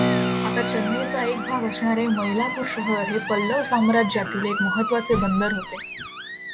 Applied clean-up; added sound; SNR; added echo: none; Keyboard (musical) + Screech; 3 dB; none.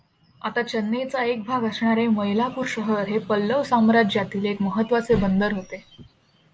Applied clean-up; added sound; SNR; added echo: none; none; none; none.